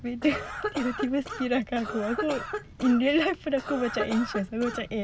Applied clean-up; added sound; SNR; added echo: none; Cough; 8 dB; none.